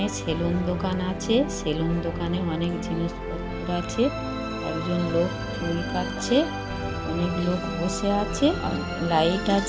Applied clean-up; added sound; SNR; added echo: none; Musical instrument; 4 dB; none.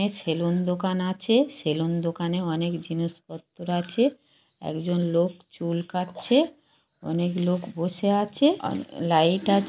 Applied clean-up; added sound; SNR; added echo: none; none; none; none.